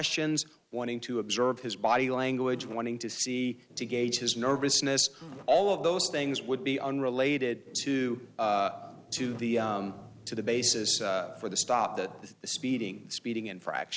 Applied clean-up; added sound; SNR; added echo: none; Fart; 19 dB; none.